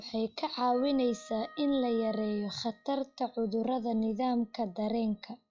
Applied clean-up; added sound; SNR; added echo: classical method log-MMSE.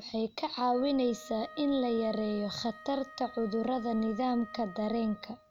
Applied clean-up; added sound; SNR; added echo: none; Wind instrument, woodwind instrument; 18 dB; none.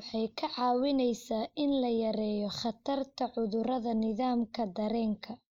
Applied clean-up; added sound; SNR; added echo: neural mask model Resemble Enhance denoiser.